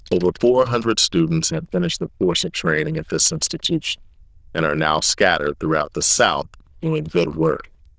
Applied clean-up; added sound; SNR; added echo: neural diffusion model UNIVERSE++.